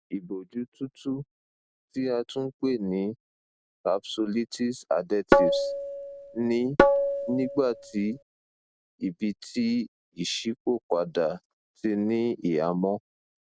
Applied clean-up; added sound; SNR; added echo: none; Tabla; -5 dB; none.